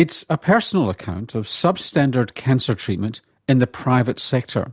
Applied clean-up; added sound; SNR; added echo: none; none; none; none.